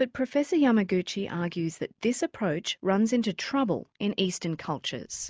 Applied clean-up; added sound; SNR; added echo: none; none; none; none.